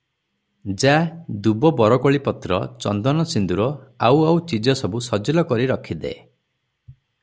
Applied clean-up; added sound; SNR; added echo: none; none; none; none.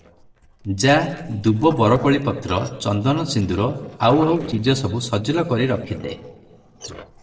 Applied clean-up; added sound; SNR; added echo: neural separator model SepFormer DNS4.